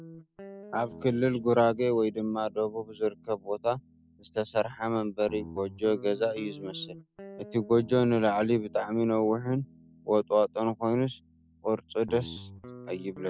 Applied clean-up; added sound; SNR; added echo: none; Guitar; 19 dB; none.